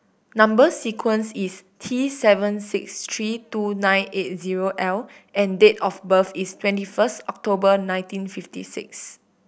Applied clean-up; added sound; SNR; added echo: none; none; none; none.